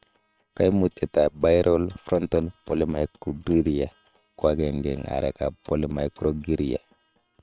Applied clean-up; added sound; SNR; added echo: neural separator model SepFormer WHAM!.